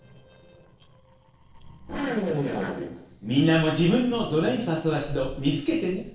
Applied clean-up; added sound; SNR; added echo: neural separator model SepFormer DNS4.